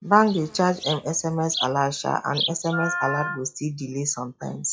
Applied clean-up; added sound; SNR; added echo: classical method log-MMSE.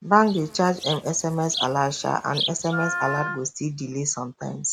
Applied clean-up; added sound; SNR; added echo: none; Insect + Wind instrument, woodwind instrument; 8 dB; none.